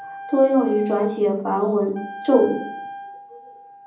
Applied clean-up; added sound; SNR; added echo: none; Wind instrument, woodwind instrument; 15 dB; reverberation time 0.6 s.